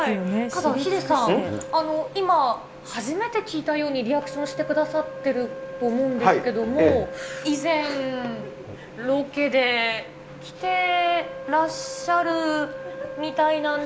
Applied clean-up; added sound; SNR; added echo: none; Wind instrument, woodwind instrument; 13 dB; none.